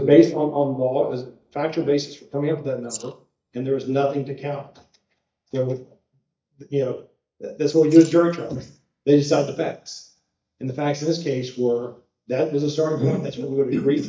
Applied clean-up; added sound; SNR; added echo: neural mask model DeepFilterNet 3.